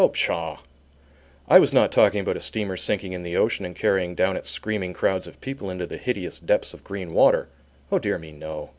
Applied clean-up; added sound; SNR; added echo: none; none; none; none.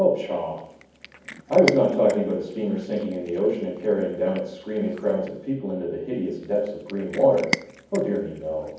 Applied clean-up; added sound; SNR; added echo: none; Cat; 14 dB; reverberation time 1.2 s.